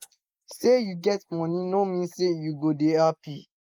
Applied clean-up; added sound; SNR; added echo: neural mask model Resemble Enhance denoiser.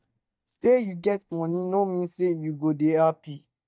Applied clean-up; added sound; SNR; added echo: neural mask model DeepFilterNet 3.